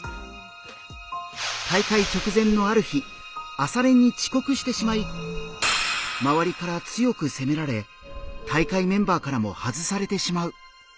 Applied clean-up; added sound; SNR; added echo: none; Subway, metro, underground / Doorbell; 12 dB; none.